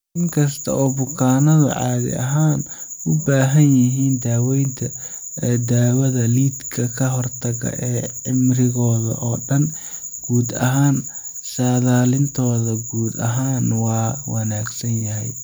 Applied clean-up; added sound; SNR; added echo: none; none; none; none.